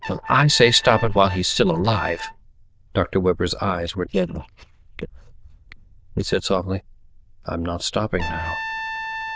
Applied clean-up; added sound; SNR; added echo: neural diffusion model UNIVERSE++.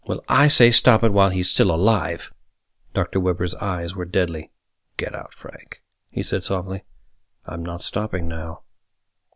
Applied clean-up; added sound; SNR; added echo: none; none; none; none.